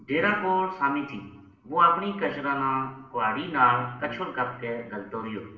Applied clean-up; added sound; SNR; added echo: none; Brass instrument; 19 dB; reverberation time 0.8 s.